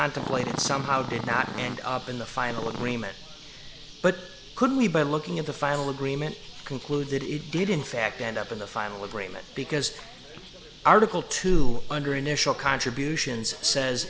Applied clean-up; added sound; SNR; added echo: none; Growling + Bird; 14 dB; none.